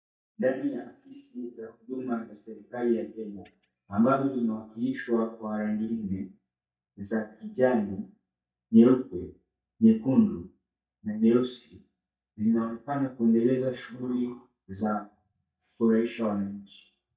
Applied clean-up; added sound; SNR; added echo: neural mask model DeepFilterNet 3.